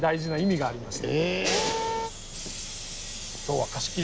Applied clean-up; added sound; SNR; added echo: none; none; none; none.